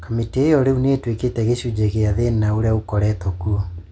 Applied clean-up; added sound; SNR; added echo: none; none; none; none.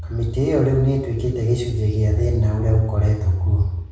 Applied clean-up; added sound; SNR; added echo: none; none; none; reverberation time 0.6 s.